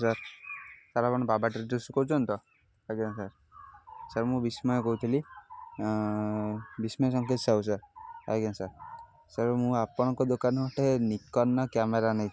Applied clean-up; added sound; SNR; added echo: none; none; none; none.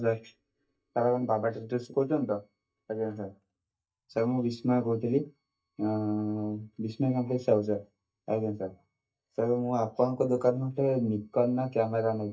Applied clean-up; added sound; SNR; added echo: neural mask model DeepFilterNet 3.